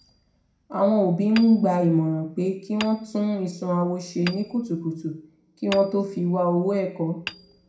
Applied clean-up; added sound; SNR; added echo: none; Hammer; 18 dB; reverberation time 0.5 s.